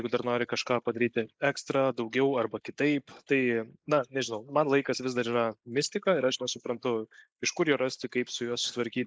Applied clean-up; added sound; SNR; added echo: neural mask model Resemble Enhance denoiser.